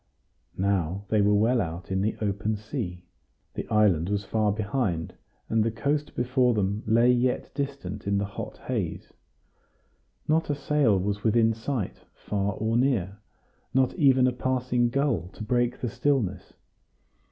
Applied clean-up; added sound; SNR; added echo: none; none; none; none.